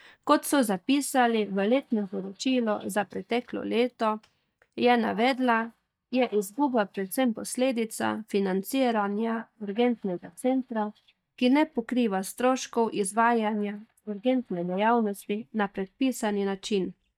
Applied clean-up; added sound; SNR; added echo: neural mask model DeepFilterNet 3.